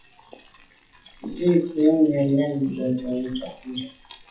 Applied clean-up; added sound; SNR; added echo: classical method WPE with log-MMSE.